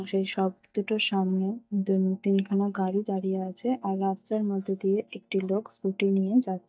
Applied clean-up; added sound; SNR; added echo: neural mask model DeepFilterNet 3.